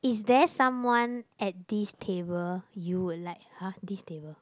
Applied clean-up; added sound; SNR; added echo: none; none; none; none.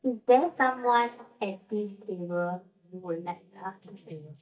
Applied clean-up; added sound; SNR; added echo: neural mask model DeepFilterNet 3.